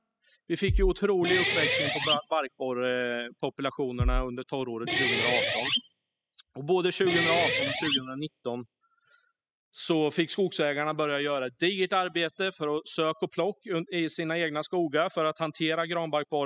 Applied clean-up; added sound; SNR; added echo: classical method spectral subtraction.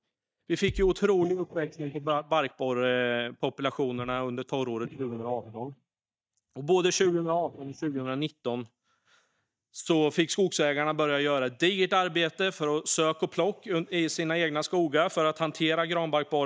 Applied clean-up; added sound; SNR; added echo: neural mask model DeepFilterNet 3.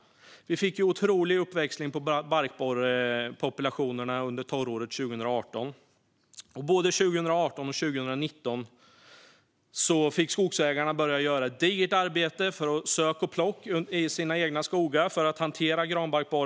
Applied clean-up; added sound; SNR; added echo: none; none; none; none.